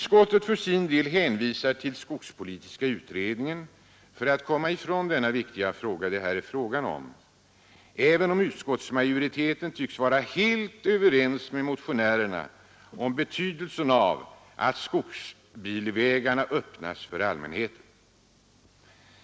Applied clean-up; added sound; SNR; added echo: none; none; none; none.